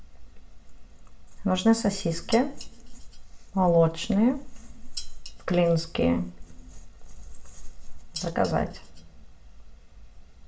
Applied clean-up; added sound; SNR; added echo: none; Dishes, pots, and pans; 18 dB; reverberation time 0.3 s.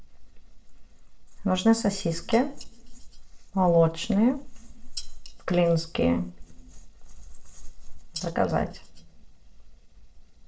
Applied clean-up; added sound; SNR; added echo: neural separator model SepFormer DNS4.